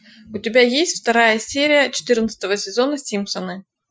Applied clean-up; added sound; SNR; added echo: classical method Wiener filter.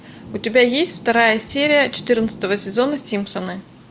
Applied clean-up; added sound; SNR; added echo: none; Rain; 19 dB; none.